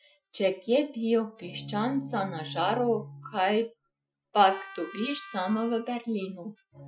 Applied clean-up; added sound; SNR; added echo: classical method Wiener filter.